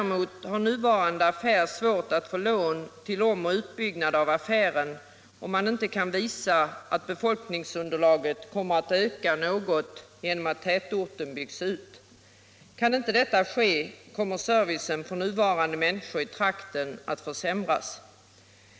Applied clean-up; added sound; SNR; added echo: none; none; none; none.